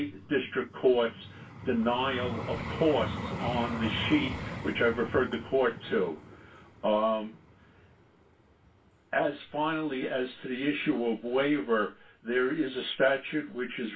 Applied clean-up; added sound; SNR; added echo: none; Vehicle; 11 dB; reverberation time 0.1 s.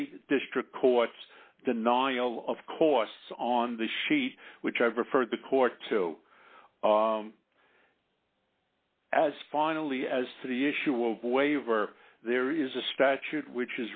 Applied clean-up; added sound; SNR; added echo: none; none; none; none.